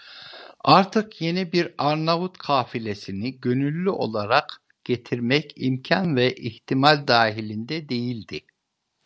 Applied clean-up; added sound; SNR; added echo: none; none; none; none.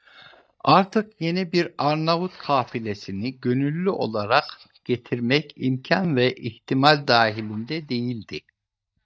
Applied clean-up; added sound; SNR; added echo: neural mask model DeepFilterNet 3.